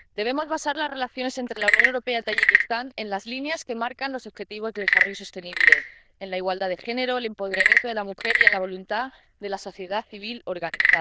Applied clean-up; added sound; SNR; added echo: neural diffusion model UNIVERSE++.